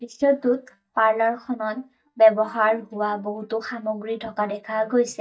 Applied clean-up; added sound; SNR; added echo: neural mask model DeepFilterNet 3.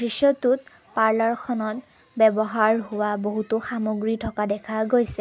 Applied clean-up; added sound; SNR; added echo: none; none; none; none.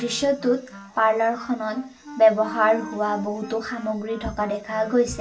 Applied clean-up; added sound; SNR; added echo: none; Wind instrument, woodwind instrument; 17 dB; reverberation time 0.3 s.